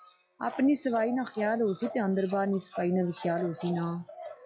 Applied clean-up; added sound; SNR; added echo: classical method log-MMSE.